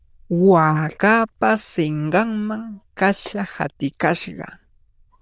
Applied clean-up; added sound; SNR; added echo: neural diffusion model UNIVERSE++.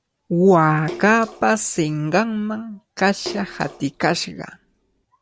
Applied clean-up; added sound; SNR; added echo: none; Splash, splatter; 19 dB; none.